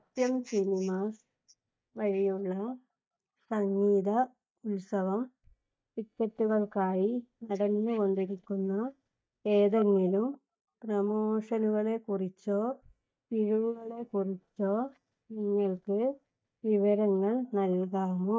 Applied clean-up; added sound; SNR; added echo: neural mask model DeepFilterNet 3.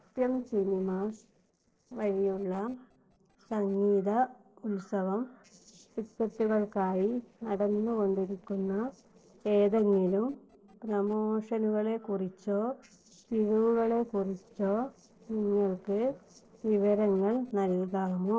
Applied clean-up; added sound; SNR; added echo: neural separator model SepFormer DNS4.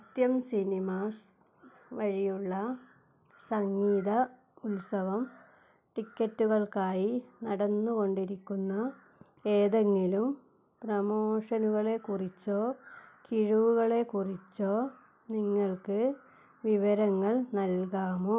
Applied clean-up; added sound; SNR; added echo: none; none; none; none.